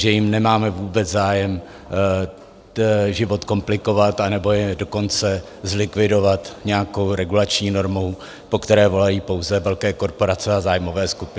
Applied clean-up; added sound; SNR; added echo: none; none; none; none.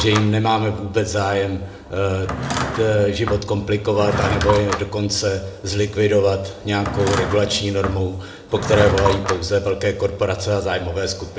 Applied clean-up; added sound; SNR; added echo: none; Drawer open or close / Wood; 8 dB; reverberation time 0.7 s.